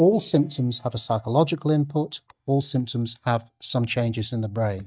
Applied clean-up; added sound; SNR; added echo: neural mask model DeepFilterNet 3.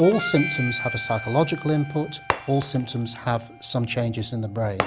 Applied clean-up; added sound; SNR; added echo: none; Shatter + Harmonica; 8 dB; none.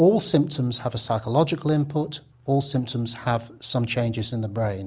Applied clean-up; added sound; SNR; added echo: none; none; none; none.